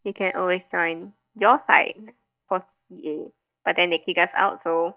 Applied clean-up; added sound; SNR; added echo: neural mask model DeepFilterNet 3.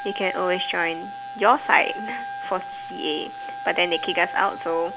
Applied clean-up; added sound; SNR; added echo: none; Wind instrument, woodwind instrument; 9 dB; none.